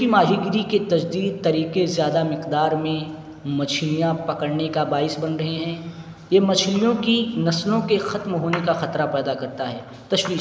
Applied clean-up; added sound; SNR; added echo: none; none; none; none.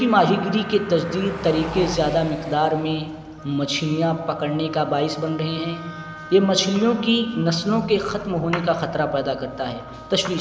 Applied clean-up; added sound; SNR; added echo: none; Wind instrument, woodwind instrument + Car passing by; 16 dB; none.